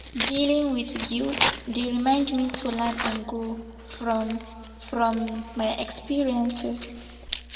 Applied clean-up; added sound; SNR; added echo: none; Tearing; 6 dB; reverberation time 1.5 s.